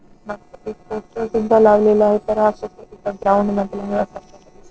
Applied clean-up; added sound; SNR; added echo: neural separator model SepFormer DNS4.